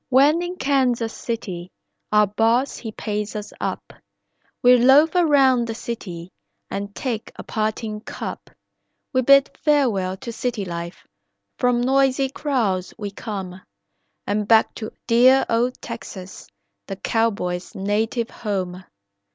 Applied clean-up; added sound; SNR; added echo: none; none; none; none.